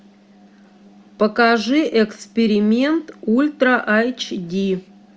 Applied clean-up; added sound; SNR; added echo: none; none; none; none.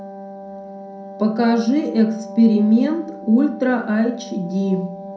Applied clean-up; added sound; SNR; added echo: none; Wind instrument, woodwind instrument; 15 dB; reverberation time 0.5 s.